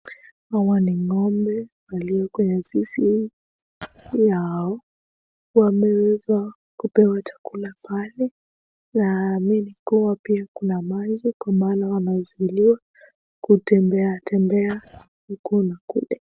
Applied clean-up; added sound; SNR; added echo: neural separator model SepFormer DNS4.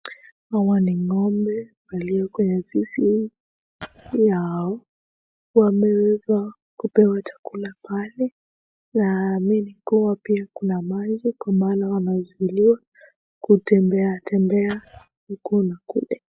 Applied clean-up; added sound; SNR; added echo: classical method log-MMSE.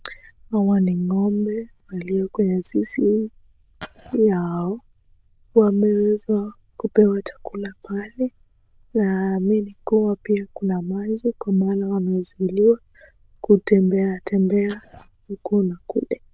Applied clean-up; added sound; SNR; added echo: neural diffusion model UNIVERSE++.